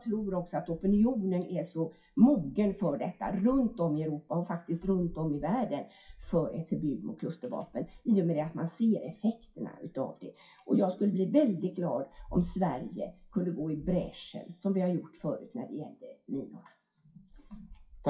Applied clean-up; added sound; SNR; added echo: classical method WPE with log-MMSE.